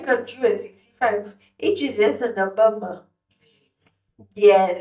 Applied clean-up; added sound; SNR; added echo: neural mask model DeepFilterNet 3.